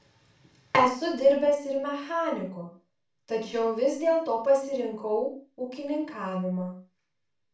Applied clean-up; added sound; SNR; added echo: none; none; none; reverberation time 0.3 s.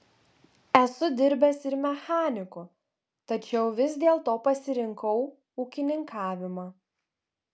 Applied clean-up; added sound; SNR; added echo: none; none; none; none.